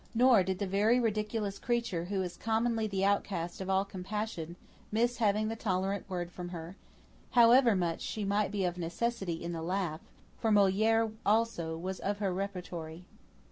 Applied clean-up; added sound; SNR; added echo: none; none; none; none.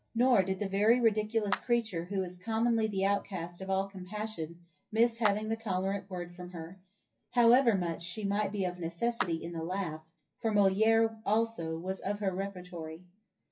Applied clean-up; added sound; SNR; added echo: classical method WPE with log-MMSE.